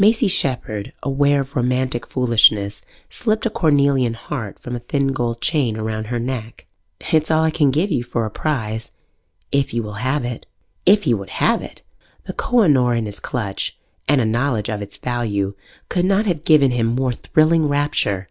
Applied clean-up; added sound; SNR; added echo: none; none; none; none.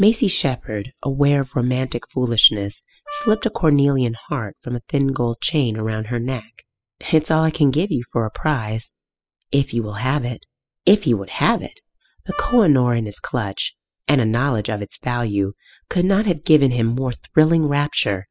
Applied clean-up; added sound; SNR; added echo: classical method spectral subtraction.